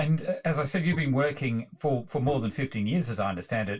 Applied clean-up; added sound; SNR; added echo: none; Bowed string instrument; 17 dB; reverberation time 0.2 s.